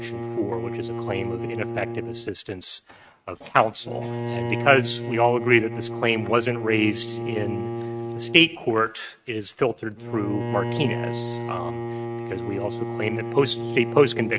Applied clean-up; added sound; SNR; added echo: neural mask model RNNoise.